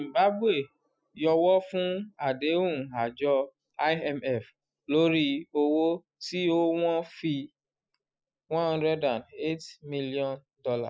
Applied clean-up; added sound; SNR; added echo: classical method Wiener filter.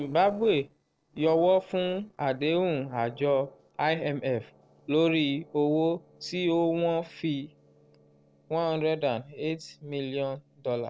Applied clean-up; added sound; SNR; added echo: neural separator model SepFormer DNS4.